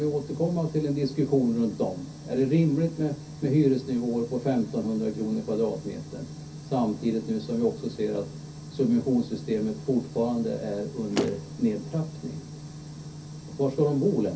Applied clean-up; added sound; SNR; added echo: none; Motor vehicle (road); 8 dB; reverberation time 0.3 s.